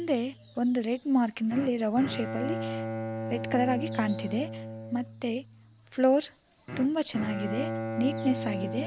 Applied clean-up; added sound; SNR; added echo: none; Bowed string instrument; 7 dB; none.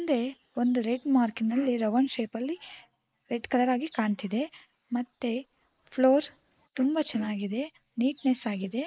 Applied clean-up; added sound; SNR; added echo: neural mask model Resemble Enhance denoiser.